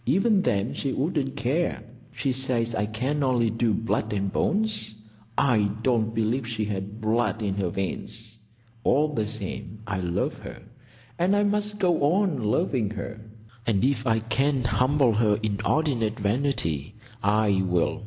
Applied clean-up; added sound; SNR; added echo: none; none; none; none.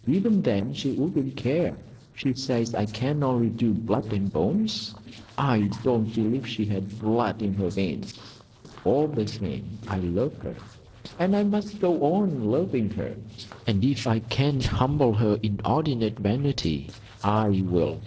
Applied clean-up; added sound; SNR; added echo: neural separator model SepFormer DNS4.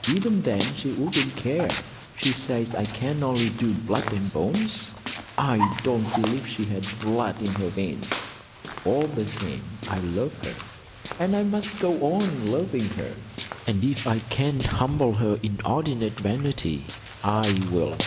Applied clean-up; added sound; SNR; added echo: none; Walk, footsteps; 7 dB; none.